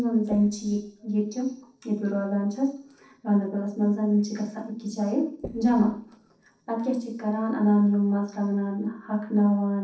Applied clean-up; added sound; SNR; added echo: neural separator model SepFormer DNS4.